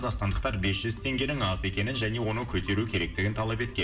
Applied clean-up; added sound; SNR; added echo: none; none; none; reverberation time 0.6 s.